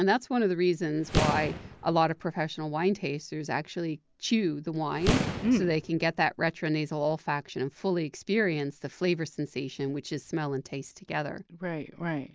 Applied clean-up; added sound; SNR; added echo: none; Boom; 4 dB; none.